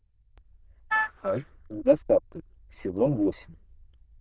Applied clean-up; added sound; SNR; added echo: neural diffusion model UNIVERSE++.